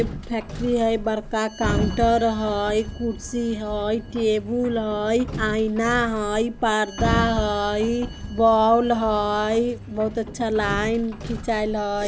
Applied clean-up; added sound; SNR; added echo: none; Sliding door; 9 dB; none.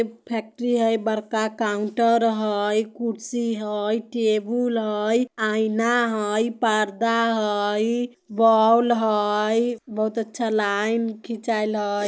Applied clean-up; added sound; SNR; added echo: none; none; none; none.